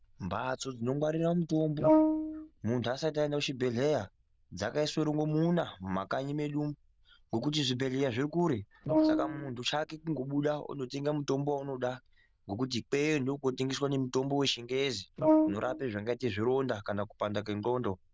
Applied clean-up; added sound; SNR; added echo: neural diffusion model UNIVERSE++.